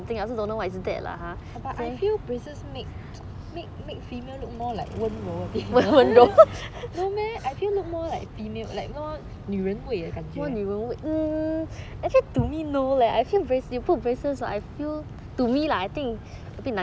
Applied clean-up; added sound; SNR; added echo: none; Engine starting; 14 dB; none.